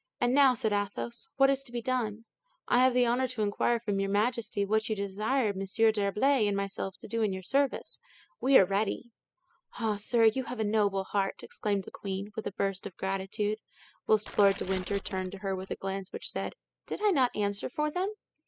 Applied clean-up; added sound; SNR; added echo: classical method spectral subtraction.